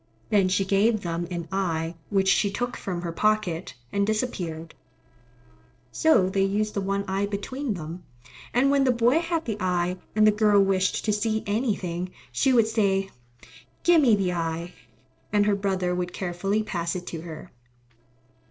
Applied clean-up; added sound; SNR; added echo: neural separator model SepFormer DNS4.